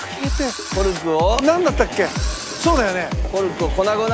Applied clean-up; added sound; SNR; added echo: none; Engine / Drill; 15 dB; none.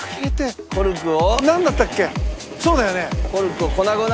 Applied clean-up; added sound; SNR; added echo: none; none; none; none.